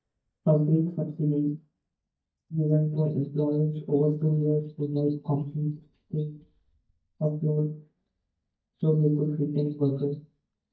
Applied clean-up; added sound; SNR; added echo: neural mask model DeepFilterNet 3.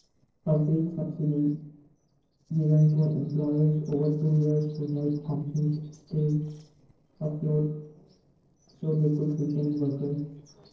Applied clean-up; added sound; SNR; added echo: neural separator model SepFormer DNS4.